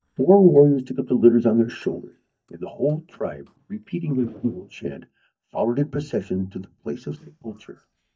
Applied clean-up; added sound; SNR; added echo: neural mask model DeepFilterNet 3.